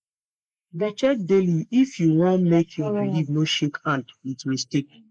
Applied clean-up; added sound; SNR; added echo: neural mask model Resemble Enhance denoiser.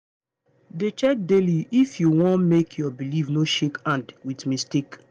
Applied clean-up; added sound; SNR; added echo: none; none; none; none.